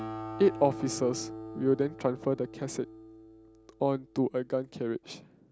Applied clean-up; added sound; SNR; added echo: none; Acoustic guitar; 12 dB; none.